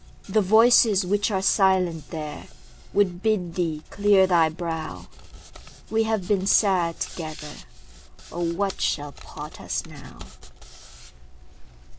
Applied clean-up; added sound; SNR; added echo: none; Hands; 16 dB; none.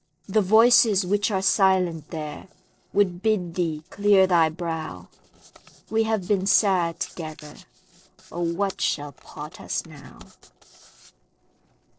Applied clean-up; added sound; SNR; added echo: neural separator model SepFormer DNS4.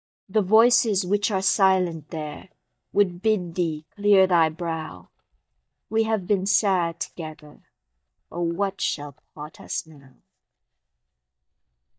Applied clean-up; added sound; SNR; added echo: neural mask model DeepFilterNet 3.